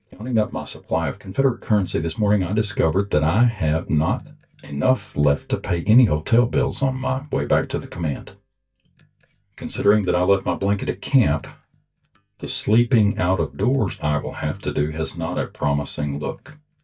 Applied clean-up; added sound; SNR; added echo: neural mask model DeepFilterNet 3.